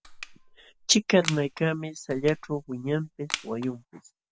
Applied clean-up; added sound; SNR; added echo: none; Crushing; 12 dB; none.